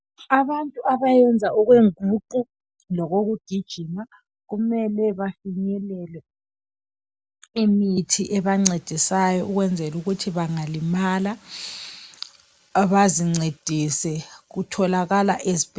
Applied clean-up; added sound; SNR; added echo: none; none; none; none.